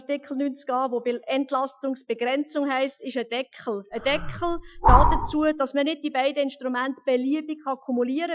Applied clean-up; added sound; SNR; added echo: classical method Wiener filter.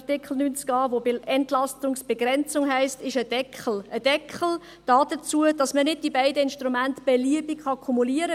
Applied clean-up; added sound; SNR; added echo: none; none; none; none.